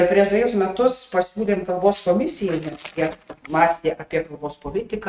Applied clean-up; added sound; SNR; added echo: neural mask model RNNoise.